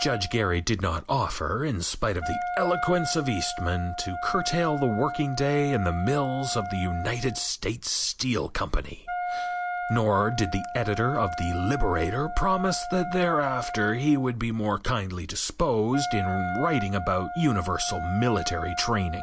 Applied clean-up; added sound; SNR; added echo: none; Wind instrument, woodwind instrument; 8 dB; none.